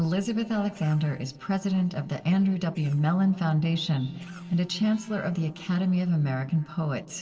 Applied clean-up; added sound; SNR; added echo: neural separator model SepFormer DNS4.